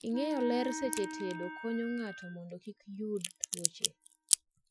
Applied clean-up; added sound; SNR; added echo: classical method Wiener filter.